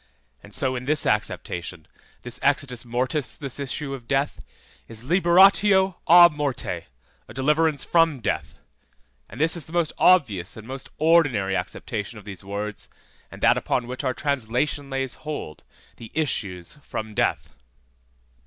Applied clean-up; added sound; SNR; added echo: none; none; none; none.